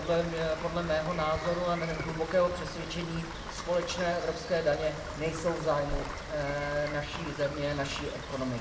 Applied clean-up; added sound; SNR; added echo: none; Rain; 8 dB; reverberation time 0.8 s.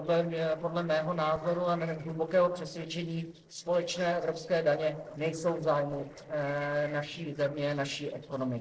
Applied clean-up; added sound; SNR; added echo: neural separator model SepFormer DNS4.